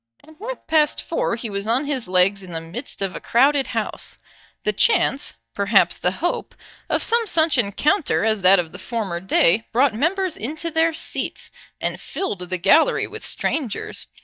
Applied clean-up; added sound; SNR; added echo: neural mask model DeepFilterNet 3.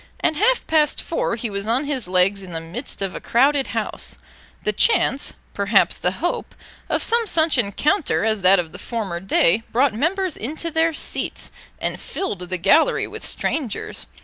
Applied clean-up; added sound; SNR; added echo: none; none; none; none.